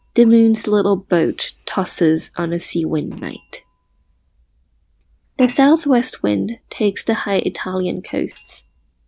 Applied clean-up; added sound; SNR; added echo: neural separator model SepFormer DNS4.